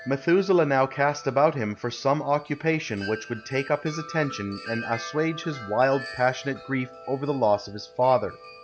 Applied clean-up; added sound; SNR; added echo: none; Wind chime; 16 dB; none.